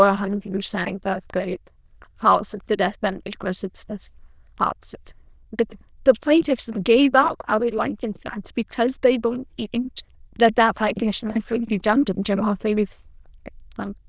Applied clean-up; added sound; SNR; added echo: neural diffusion model UNIVERSE++.